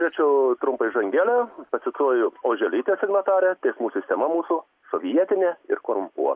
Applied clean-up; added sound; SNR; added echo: none; none; none; none.